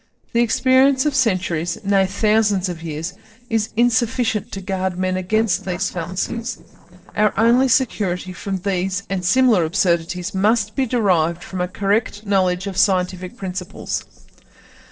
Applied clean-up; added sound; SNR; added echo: neural separator model SepFormer DNS4.